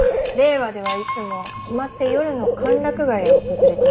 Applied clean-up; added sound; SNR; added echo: none; Bird; -2 dB; none.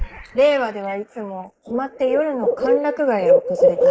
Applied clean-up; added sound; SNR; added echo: neural mask model Resemble Enhance denoiser.